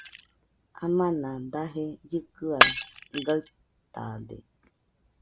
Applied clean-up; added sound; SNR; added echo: none; Shatter; 0 dB; none.